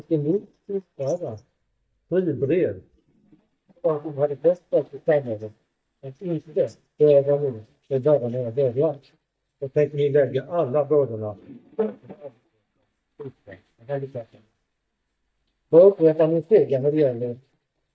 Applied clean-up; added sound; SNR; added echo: neural mask model DeepFilterNet 3.